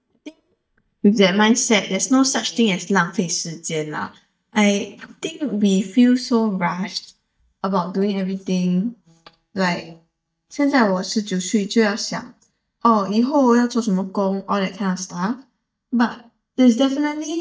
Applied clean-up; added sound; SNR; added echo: neural mask model DeepFilterNet 3.